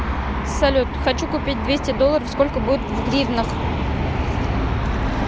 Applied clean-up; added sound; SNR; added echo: none; none; none; none.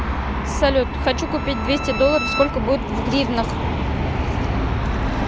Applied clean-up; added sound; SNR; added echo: none; Bowed string instrument; 14 dB; none.